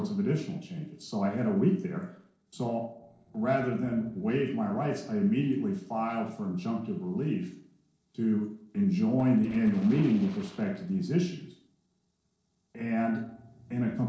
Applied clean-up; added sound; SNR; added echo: neural separator model SepFormer DNS4.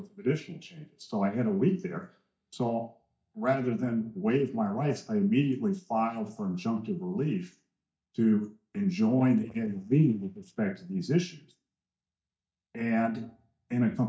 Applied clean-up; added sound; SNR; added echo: neural mask model DeepFilterNet 3.